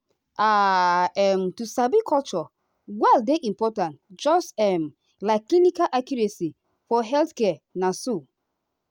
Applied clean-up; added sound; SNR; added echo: none; none; none; none.